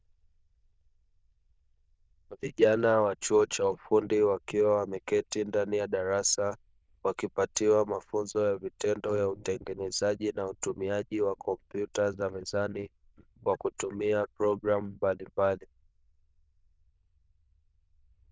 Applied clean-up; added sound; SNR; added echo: neural diffusion model UNIVERSE++.